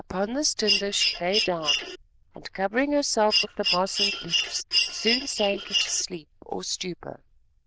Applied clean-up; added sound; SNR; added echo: neural diffusion model UNIVERSE++.